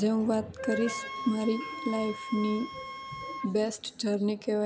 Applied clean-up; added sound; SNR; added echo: none; Wind instrument, woodwind instrument; 10 dB; none.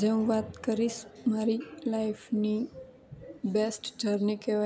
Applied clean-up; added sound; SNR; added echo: none; none; none; none.